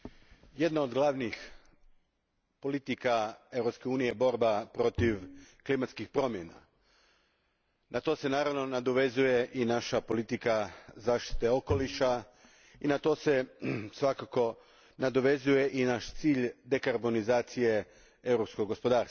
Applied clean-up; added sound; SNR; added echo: none; Bowed string instrument; 6 dB; none.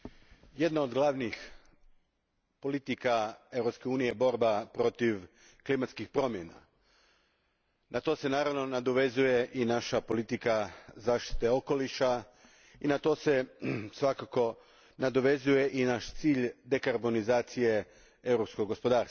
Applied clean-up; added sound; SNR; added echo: none; none; none; none.